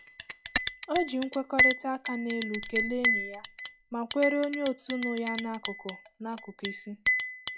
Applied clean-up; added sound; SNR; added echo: classical method log-MMSE.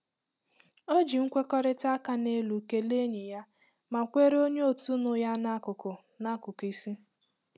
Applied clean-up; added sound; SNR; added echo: none; none; none; none.